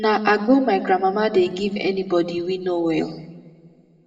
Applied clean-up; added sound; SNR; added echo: none; none; none; reverberation time 1.0 s.